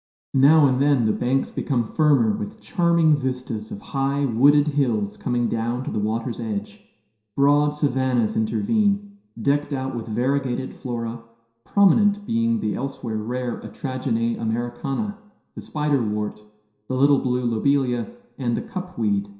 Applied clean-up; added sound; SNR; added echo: none; none; none; reverberation time 0.7 s.